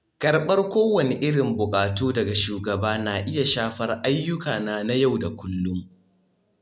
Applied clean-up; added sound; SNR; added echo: none; none; none; none.